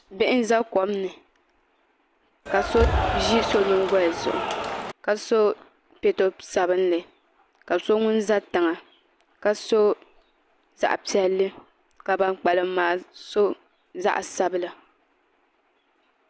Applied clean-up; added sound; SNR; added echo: none; Cheering; 1 dB; none.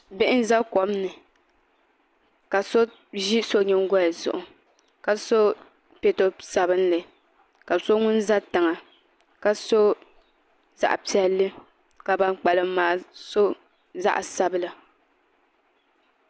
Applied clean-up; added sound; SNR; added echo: none; none; none; none.